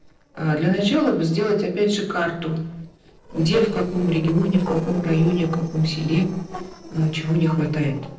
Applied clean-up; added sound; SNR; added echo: neural separator model SepFormer DNS4.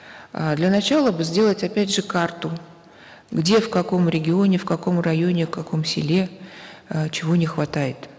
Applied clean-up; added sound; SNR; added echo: none; none; none; none.